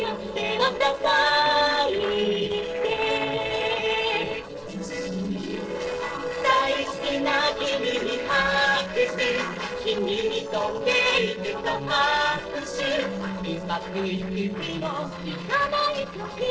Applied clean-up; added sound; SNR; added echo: neural separator model SepFormer DNS4.